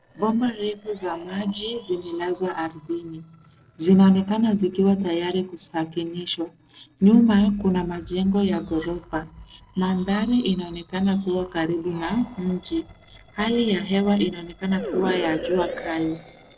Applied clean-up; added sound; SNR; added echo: neural separator model SepFormer DNS4.